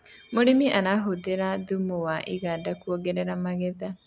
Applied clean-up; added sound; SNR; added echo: none; none; none; none.